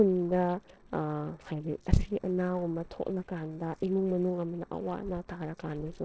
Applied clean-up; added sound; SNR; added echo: neural separator model SepFormer DNS4.